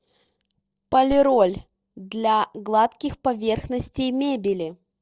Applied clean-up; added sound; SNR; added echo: neural separator model SepFormer DNS4.